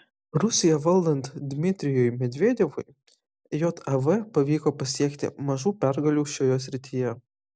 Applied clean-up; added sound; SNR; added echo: none; none; none; none.